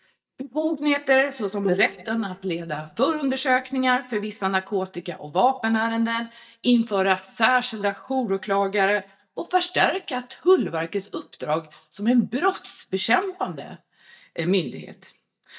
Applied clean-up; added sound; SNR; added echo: neural mask model DeepFilterNet 3.